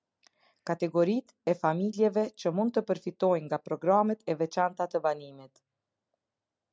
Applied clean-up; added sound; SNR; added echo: none; none; none; none.